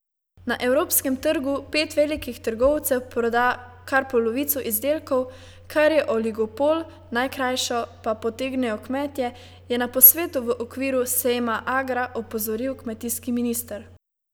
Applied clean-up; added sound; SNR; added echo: none; none; none; none.